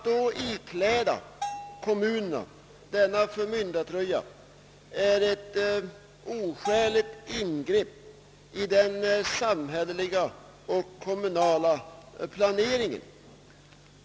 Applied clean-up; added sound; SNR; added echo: none; Bell; 13 dB; none.